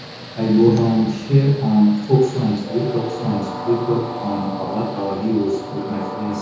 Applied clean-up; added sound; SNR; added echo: none; Train; 12 dB; reverberation time 0.9 s.